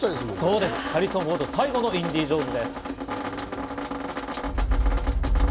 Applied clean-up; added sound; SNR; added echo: none; Drip; 7 dB; none.